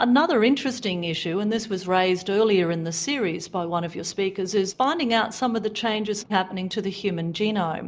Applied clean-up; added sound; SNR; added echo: none; none; none; none.